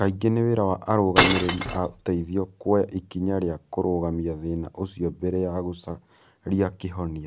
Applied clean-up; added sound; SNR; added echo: none; Glass; -4 dB; none.